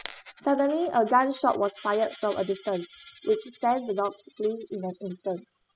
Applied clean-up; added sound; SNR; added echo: classical method spectral subtraction.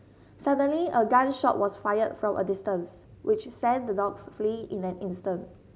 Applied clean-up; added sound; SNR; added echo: none; none; none; none.